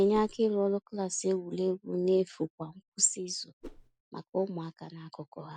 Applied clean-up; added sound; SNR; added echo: none; Whoosh, swoosh, swish; 16 dB; none.